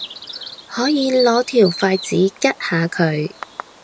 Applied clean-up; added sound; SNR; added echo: none; Bird vocalization, bird call, bird song; 14 dB; none.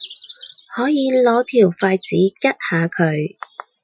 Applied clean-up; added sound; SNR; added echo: classical method Wiener filter.